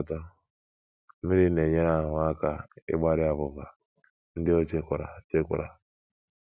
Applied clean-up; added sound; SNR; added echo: none; none; none; none.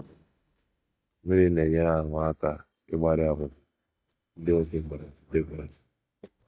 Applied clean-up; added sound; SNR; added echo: neural mask model DeepFilterNet 3.